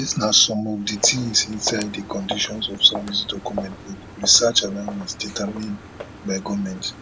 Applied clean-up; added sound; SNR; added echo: none; Walk, footsteps; 12 dB; none.